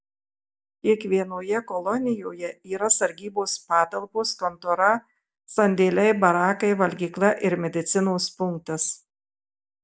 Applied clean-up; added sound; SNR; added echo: none; none; none; none.